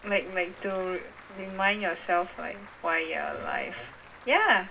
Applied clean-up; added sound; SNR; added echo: none; Applause / Crowd; 19 dB; reverberation time 0.4 s.